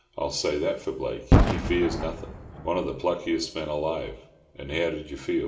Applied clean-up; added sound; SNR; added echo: none; Boom; -2 dB; reverberation time 1.2 s.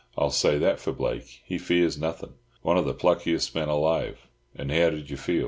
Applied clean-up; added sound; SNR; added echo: none; none; none; none.